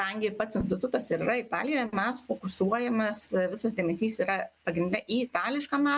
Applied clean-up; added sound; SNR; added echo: none; none; none; none.